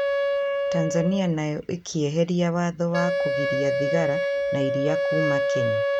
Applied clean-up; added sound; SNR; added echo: none; Wind instrument, woodwind instrument; -1 dB; none.